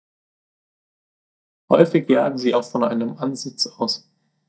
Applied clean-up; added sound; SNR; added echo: neural mask model DeepFilterNet 3.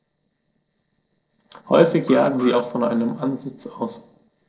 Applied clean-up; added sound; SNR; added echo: neural separator model SepFormer DNS4.